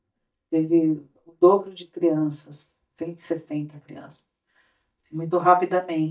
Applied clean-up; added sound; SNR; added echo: neural mask model DeepFilterNet 3.